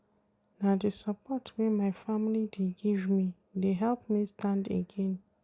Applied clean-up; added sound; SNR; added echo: none; none; none; none.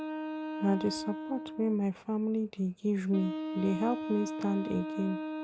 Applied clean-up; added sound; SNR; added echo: none; Wind instrument, woodwind instrument; 6 dB; none.